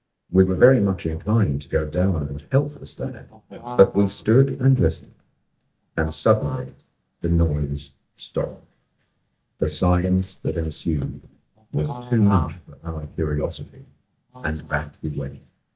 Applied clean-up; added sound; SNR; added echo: neural mask model DeepFilterNet 3.